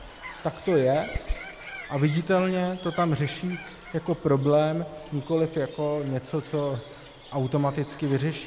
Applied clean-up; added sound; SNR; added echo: none; Clock + Bird; 14 dB; none.